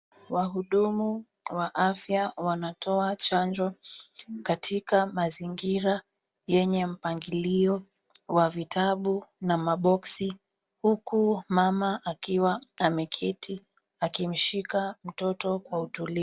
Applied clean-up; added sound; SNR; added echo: none; none; none; none.